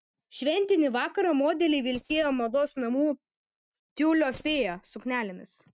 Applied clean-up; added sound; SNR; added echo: neural mask model RNNoise.